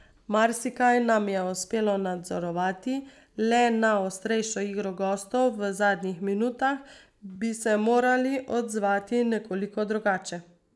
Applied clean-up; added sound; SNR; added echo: none; none; none; none.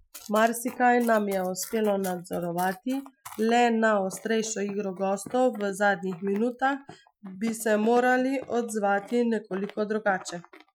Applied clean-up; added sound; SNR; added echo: classical method Wiener filter.